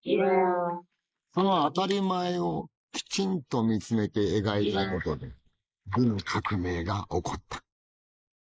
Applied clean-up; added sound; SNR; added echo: neural mask model Resemble Enhance denoiser.